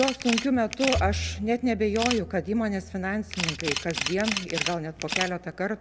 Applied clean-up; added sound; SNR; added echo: none; Camera + Bowed string instrument; 5 dB; none.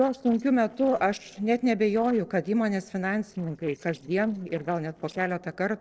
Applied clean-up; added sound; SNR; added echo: neural separator model SepFormer DNS4.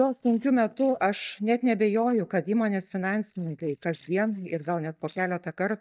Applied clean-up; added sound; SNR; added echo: neural mask model DeepFilterNet 3.